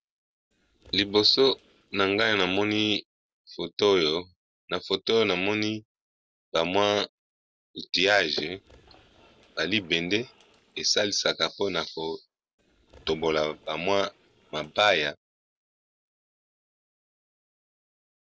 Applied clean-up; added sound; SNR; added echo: neural separator model SepFormer DNS4.